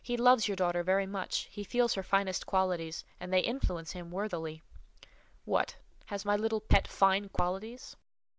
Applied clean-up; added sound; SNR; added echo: none; none; none; none.